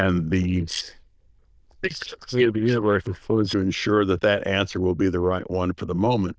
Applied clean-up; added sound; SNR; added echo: neural diffusion model UNIVERSE++.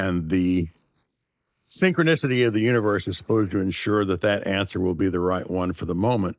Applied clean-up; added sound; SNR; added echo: neural mask model Resemble Enhance denoiser.